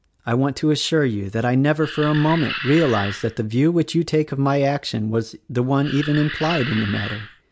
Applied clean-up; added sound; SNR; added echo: none; Animal; 10 dB; none.